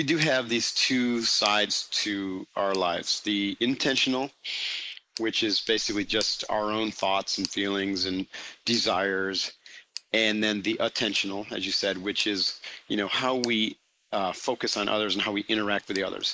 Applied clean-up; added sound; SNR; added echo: neural mask model Resemble Enhance denoiser.